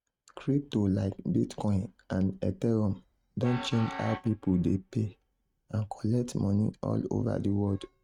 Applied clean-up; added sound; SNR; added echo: neural mask model RNNoise.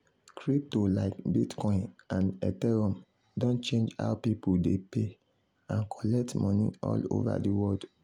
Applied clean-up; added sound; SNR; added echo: none; none; none; none.